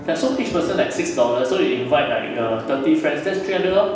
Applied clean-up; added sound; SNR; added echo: none; Piano; 17 dB; reverberation time 0.9 s.